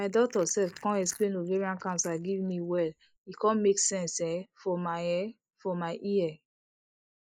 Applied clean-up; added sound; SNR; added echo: neural mask model Resemble Enhance denoiser.